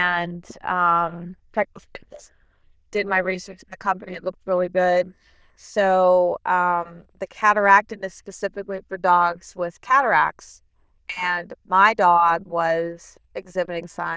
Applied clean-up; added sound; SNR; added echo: neural diffusion model UNIVERSE++.